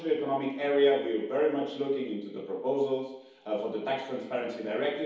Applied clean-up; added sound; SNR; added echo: none; none; none; reverberation time 2.2 s.